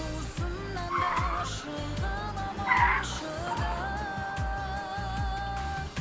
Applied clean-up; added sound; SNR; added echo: none; Car; 1 dB; none.